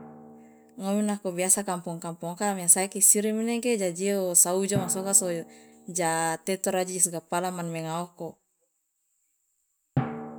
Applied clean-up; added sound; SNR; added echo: none; Drum; 14 dB; none.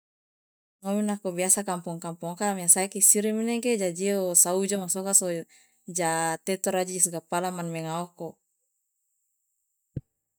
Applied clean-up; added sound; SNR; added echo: neural mask model DeepFilterNet 3.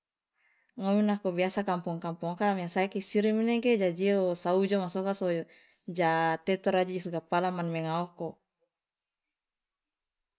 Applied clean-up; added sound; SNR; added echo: none; none; none; none.